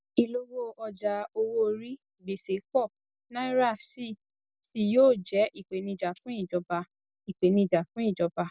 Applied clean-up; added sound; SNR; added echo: none; none; none; none.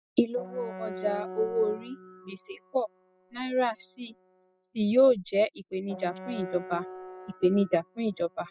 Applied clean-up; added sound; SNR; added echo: classical method spectral subtraction.